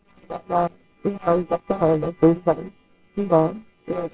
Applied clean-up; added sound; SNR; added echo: neural separator model SepFormer WHAMR!.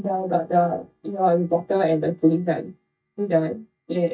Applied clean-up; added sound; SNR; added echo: neural mask model DeepFilterNet 3.